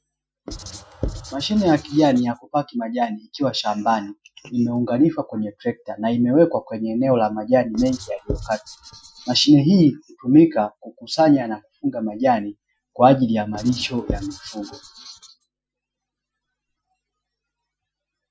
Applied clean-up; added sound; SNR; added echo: classical method Wiener filter.